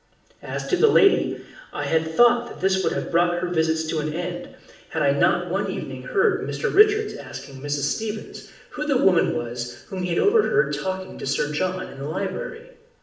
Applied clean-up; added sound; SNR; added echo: none; none; none; reverberation time 0.6 s.